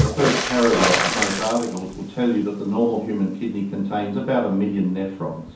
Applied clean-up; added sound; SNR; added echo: none; Water / Splash, splatter; 4 dB; reverberation time 0.6 s.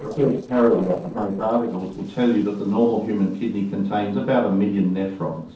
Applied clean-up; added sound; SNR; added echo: neural separator model SepFormer DNS4.